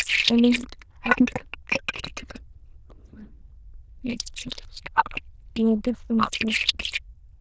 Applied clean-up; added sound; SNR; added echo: neural diffusion model UNIVERSE++.